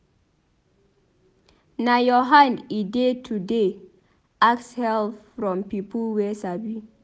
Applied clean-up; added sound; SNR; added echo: none; none; none; none.